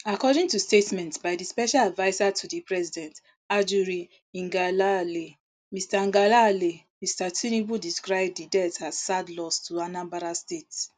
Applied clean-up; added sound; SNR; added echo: none; none; none; none.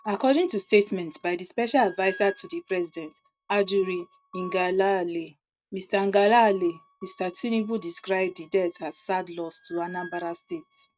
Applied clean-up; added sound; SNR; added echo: neural mask model RNNoise.